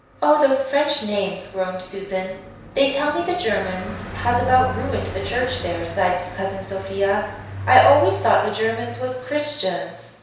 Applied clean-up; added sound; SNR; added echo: none; Car passing by; 12 dB; reverberation time 0.7 s.